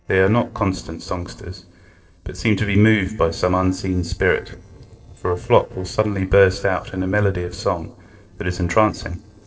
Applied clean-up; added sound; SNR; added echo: neural separator model SepFormer DNS4.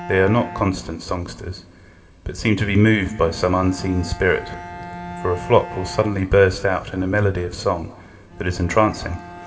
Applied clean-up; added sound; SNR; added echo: none; Bowed string instrument; 17 dB; reverberation time 1.7 s.